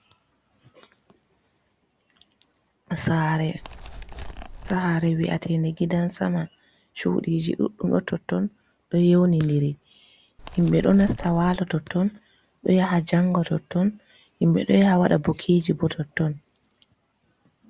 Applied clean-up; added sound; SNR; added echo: none; Animal; 13 dB; none.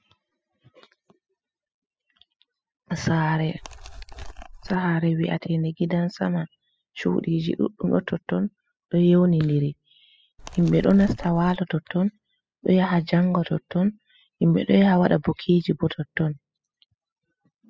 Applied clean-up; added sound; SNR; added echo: classical method spectral subtraction.